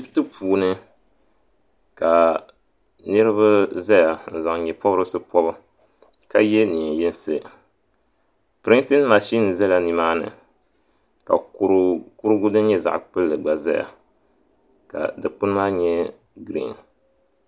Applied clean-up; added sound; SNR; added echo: none; none; none; none.